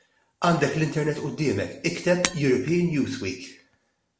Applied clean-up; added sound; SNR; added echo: none; Shatter; 10 dB; none.